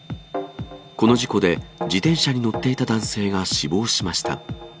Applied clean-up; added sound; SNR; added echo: none; none; none; none.